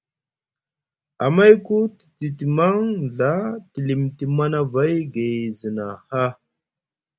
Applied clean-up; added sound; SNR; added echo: none; none; none; none.